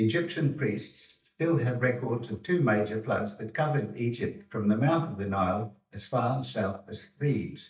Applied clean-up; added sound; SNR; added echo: neural mask model DeepFilterNet 3.